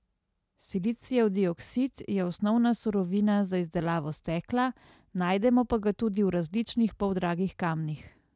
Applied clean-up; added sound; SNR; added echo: none; none; none; none.